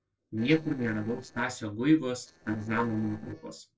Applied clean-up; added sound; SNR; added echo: neural separator model SepFormer DNS4.